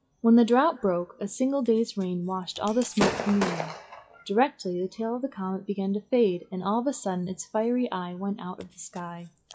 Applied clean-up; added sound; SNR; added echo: classical method WPE with log-MMSE.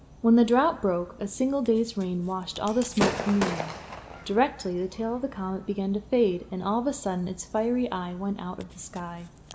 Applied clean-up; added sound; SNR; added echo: none; Gunshot, gunfire / Fireworks; 12 dB; reverberation time 0.9 s.